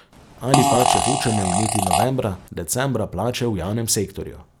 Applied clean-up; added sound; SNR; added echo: none; Fart; -2 dB; none.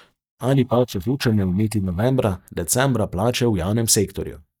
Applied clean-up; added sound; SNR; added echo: neural mask model DeepFilterNet 3.